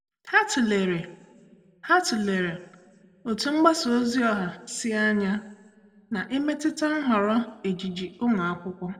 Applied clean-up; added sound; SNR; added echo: none; none; none; reverberation time 1.0 s.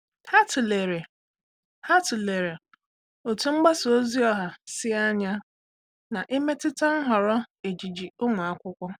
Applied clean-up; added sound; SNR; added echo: none; none; none; none.